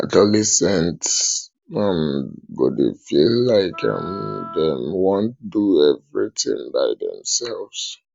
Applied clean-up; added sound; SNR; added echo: none; Wind instrument, woodwind instrument; 16 dB; none.